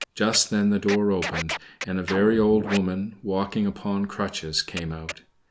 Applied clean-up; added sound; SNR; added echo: none; Scratching (performance technique); 12 dB; none.